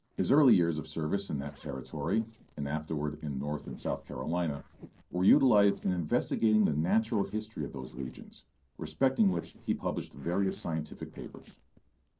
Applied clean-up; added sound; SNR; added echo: neural separator model SepFormer DNS4.